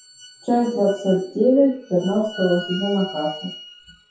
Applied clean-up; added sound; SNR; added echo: classical method WPE with log-MMSE.